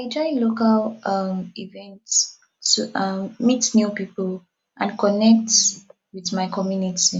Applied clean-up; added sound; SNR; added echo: none; none; none; none.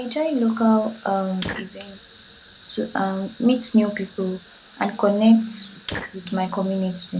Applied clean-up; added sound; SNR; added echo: none; Fire; 13 dB; none.